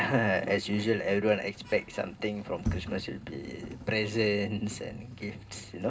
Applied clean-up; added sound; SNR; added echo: none; Sliding door; 12 dB; reverberation time 0.2 s.